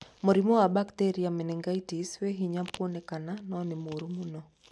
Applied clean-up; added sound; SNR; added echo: none; none; none; none.